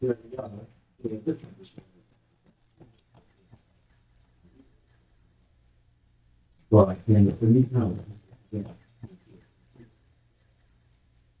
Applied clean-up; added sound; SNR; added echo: neural mask model DeepFilterNet 3.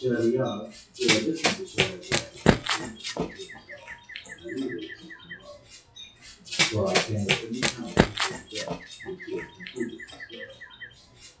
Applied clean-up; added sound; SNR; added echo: classical method WPE with log-MMSE.